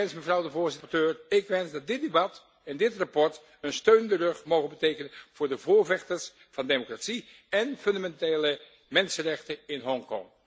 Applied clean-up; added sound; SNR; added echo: none; none; none; none.